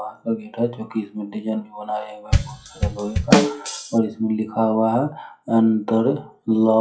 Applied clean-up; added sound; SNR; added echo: classical method WPE with log-MMSE.